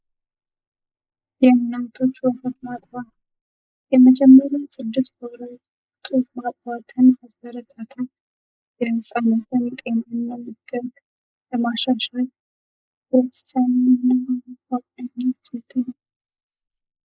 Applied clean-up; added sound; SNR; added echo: neural mask model Resemble Enhance denoiser.